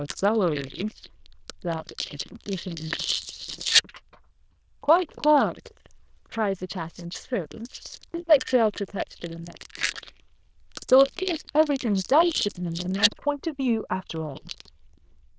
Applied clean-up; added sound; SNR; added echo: neural diffusion model UNIVERSE++.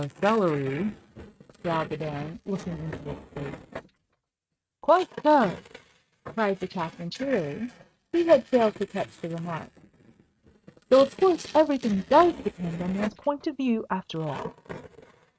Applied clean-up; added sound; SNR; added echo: neural mask model RNNoise.